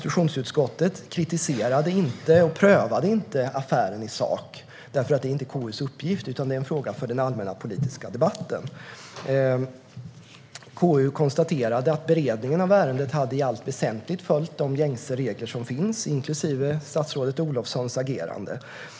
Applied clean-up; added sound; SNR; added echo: none; none; none; none.